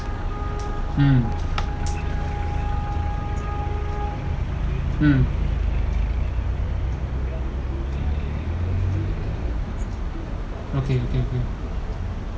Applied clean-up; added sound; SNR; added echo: none; Traffic noise, roadway noise; -5 dB; none.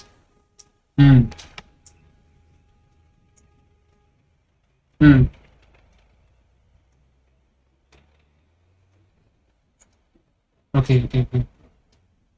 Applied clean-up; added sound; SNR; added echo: neural mask model RNNoise.